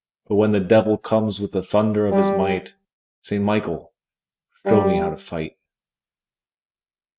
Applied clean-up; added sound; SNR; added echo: neural mask model RNNoise.